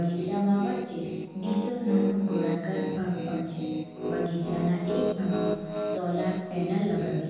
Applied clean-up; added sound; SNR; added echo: none; Piano; 4 dB; reverberation time 1.3 s.